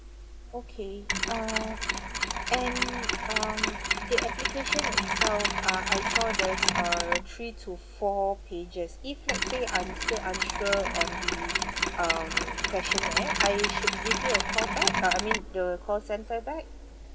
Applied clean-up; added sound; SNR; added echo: none; Mechanisms; -3 dB; none.